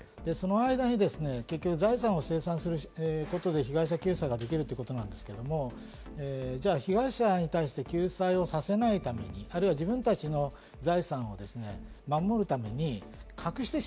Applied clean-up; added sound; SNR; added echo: none; none; none; none.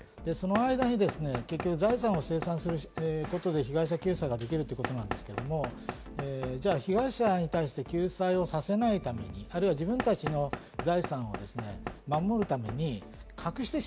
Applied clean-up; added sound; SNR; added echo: none; Knock / Wood; 11 dB; none.